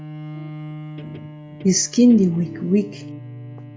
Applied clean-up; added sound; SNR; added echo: none; Guitar + Bowed string instrument; 13 dB; none.